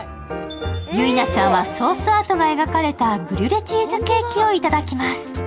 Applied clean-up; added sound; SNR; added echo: none; none; none; none.